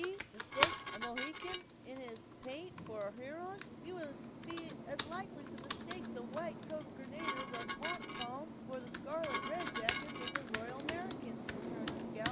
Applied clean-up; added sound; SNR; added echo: none; Computer keyboard + Dishes, pots, and pans; -4 dB; none.